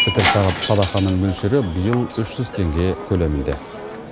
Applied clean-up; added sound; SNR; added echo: none; Shatter; 8 dB; none.